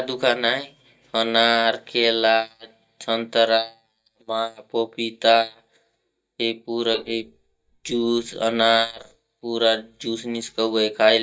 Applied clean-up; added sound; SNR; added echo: neural mask model DeepFilterNet 3.